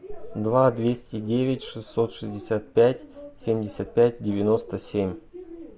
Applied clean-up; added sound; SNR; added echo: none; none; none; none.